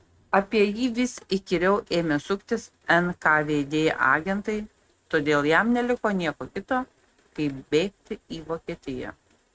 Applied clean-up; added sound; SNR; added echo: neural mask model RNNoise.